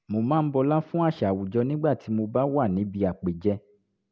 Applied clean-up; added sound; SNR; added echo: none; none; none; none.